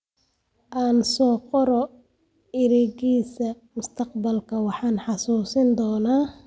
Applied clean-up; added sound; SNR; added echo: none; none; none; none.